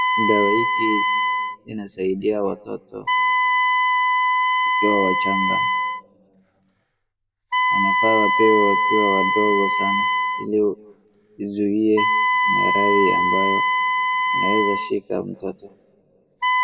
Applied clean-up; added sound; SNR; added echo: none; Wind instrument, woodwind instrument; -4 dB; reverberation time 2.2 s.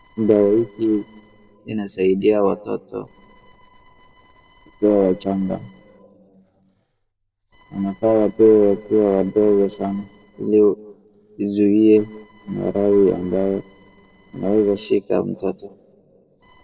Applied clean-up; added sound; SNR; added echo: neural separator model SepFormer DNS4.